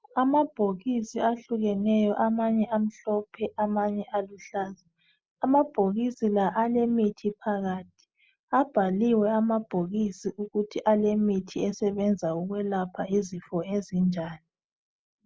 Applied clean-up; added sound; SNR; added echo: none; none; none; none.